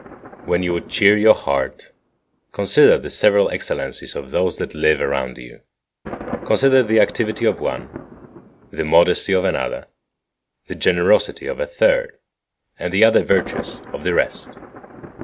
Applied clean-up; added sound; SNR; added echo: none; Thunder; 18 dB; none.